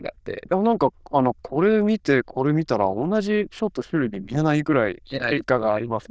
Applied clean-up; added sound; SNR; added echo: neural diffusion model UNIVERSE++.